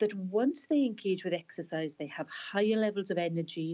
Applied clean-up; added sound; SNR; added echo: none; none; none; none.